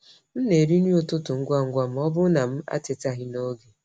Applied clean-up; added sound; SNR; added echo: none; none; none; none.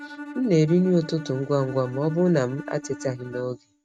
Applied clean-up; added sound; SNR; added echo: neural mask model RNNoise.